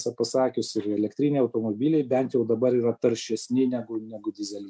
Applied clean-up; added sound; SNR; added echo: none; none; none; none.